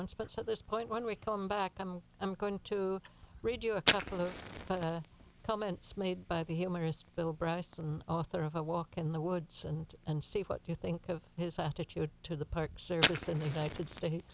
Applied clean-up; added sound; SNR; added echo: none; Fire; 3 dB; none.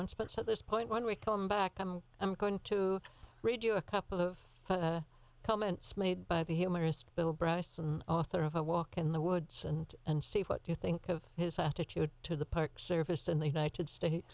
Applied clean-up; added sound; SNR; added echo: none; none; none; none.